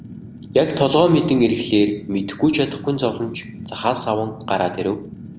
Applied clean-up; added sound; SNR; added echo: none; Fire; 16 dB; none.